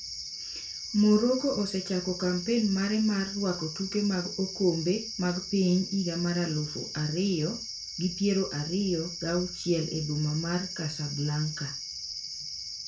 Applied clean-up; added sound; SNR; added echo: none; none; none; reverberation time 0.3 s.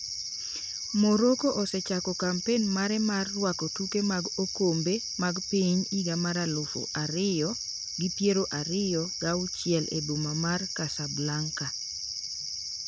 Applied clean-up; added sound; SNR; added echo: none; none; none; none.